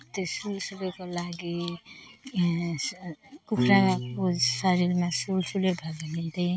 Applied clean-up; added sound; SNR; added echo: none; Piano; 9 dB; none.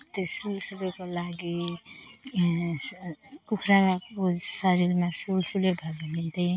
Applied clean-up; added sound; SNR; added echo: none; none; none; none.